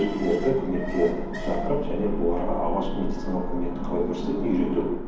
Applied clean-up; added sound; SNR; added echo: none; Alarm; 4 dB; reverberation time 1.2 s.